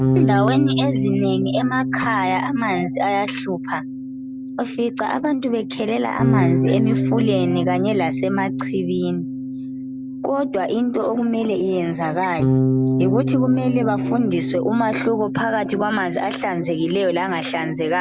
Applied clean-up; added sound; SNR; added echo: none; Bass guitar; 1 dB; none.